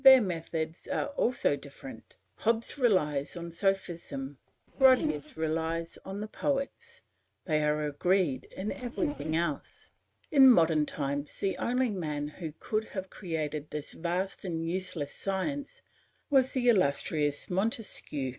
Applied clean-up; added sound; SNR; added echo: neural mask model RNNoise.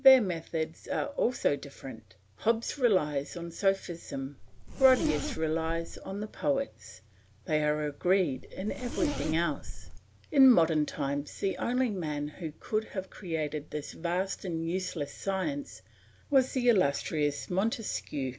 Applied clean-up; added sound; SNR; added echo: none; Zipper (clothing); 5 dB; none.